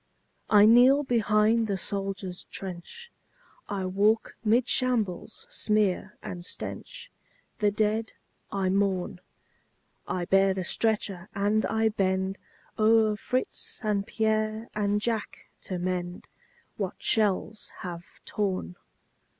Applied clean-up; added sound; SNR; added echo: none; none; none; none.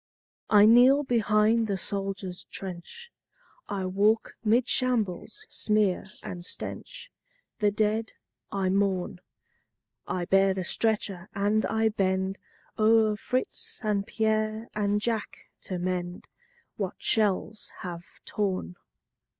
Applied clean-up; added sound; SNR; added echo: neural mask model DeepFilterNet 3.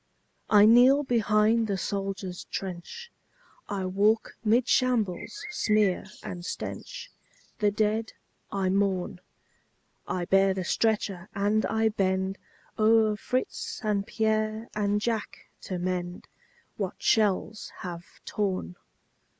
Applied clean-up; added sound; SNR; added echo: neural mask model Resemble Enhance denoiser.